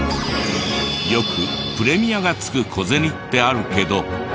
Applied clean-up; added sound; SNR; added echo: none; none; none; none.